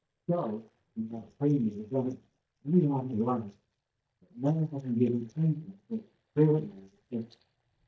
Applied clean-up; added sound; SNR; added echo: neural mask model DeepFilterNet 3.